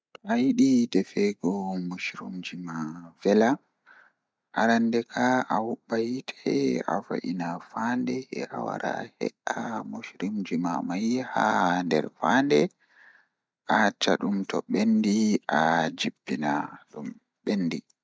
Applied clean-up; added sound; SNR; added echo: none; none; none; none.